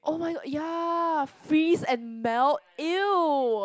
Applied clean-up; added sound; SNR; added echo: none; none; none; none.